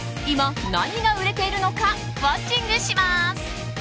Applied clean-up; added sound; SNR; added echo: none; Bowed string instrument; 17 dB; none.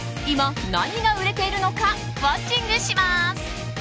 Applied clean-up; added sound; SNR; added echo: none; none; none; none.